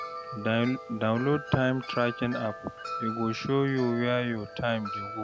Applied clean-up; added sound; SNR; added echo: none; Wind chime; 10 dB; none.